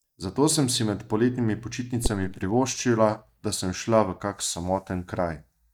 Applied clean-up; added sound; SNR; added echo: neural mask model DeepFilterNet 3.